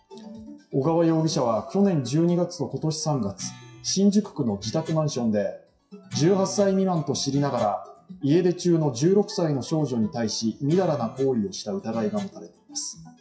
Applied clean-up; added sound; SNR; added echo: classical method WPE with log-MMSE.